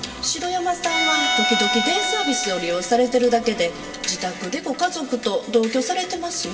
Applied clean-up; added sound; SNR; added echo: none; Bowed string instrument; 2 dB; reverberation time 1.5 s.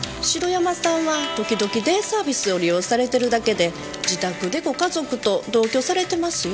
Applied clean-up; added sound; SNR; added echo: none; none; none; none.